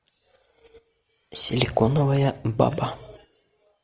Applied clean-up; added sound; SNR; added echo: none; none; none; none.